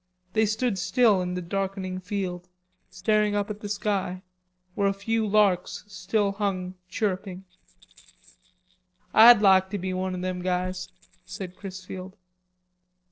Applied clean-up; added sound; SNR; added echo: neural separator model SepFormer DNS4.